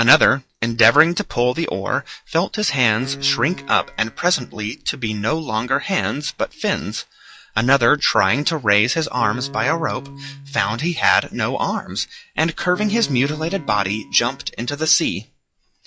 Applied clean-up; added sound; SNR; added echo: classical method log-MMSE.